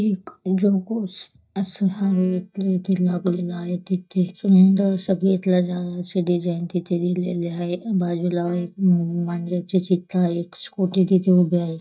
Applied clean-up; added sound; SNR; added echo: neural mask model DeepFilterNet 3.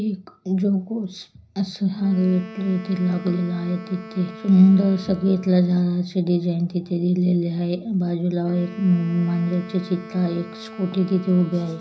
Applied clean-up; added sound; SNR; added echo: none; Wind instrument, woodwind instrument; 19 dB; reverberation time 0.5 s.